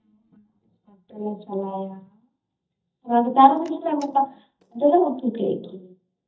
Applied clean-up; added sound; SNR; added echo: neural mask model DeepFilterNet 3.